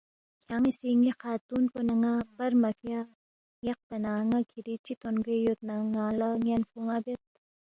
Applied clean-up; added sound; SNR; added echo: none; none; none; none.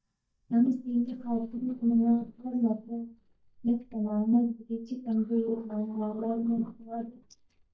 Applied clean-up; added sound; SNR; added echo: neural mask model DeepFilterNet 3.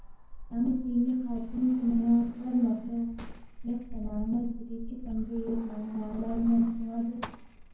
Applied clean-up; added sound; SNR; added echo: none; Sliding door; 10 dB; reverberation time 0.9 s.